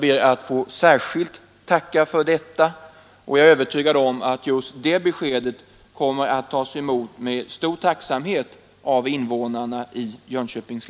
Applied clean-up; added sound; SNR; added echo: none; none; none; none.